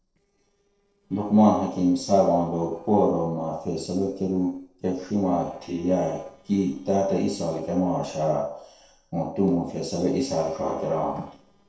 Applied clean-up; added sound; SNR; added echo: neural separator model SepFormer DNS4.